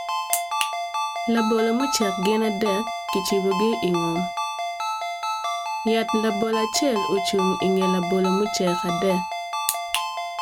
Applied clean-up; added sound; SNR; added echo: none; Ringtone; 3 dB; none.